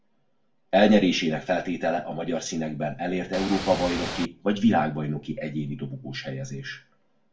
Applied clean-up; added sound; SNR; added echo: none; Ocean / Boat, Water vehicle; 6 dB; reverberation time 0.3 s.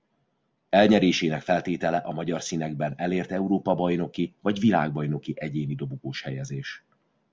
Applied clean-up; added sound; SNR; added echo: none; none; none; none.